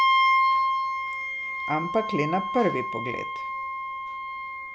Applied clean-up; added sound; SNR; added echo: none; Wind instrument, woodwind instrument; -5 dB; none.